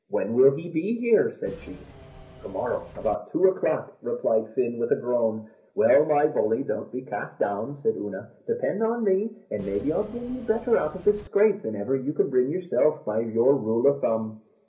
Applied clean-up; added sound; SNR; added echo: none; Engine / Mechanisms; 19 dB; reverberation time 0.3 s.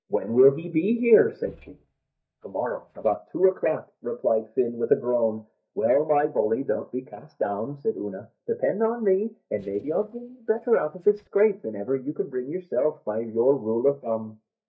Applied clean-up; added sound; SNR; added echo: neural mask model DeepFilterNet 3.